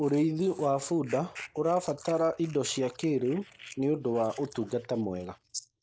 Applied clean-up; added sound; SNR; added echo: neural mask model Resemble Enhance denoiser.